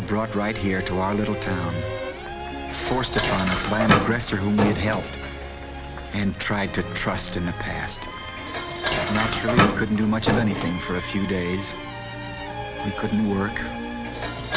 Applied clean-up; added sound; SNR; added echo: none; Dishes, pots, and pans; 4 dB; none.